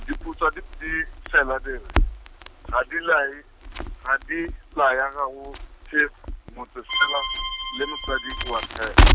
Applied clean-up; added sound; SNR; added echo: none; Crackle + Accordion; -1 dB; none.